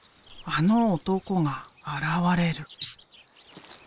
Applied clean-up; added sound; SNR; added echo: neural mask model Resemble Enhance denoiser.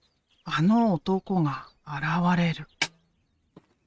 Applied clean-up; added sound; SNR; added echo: neural mask model RNNoise.